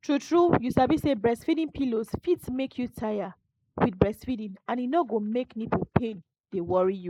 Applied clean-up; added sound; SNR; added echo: neural mask model Resemble Enhance denoiser.